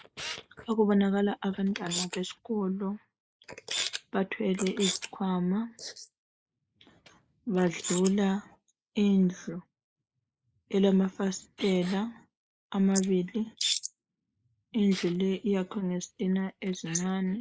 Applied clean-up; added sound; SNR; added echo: neural mask model Resemble Enhance denoiser.